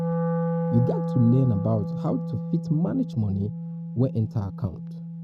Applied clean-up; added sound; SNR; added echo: neural mask model RNNoise.